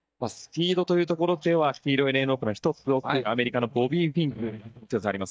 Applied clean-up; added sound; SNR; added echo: neural mask model DeepFilterNet 3.